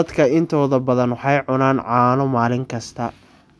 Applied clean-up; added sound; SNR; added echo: none; none; none; none.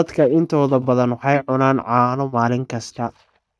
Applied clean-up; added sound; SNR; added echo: neural mask model DeepFilterNet 3.